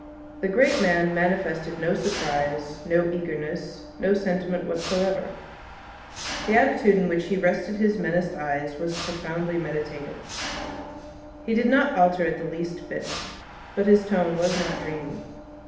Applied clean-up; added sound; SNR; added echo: none; Mechanisms; 12 dB; reverberation time 0.8 s.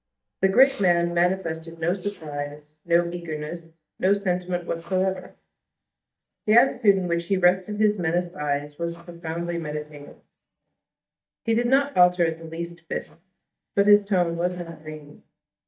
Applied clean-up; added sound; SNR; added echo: neural mask model DeepFilterNet 3.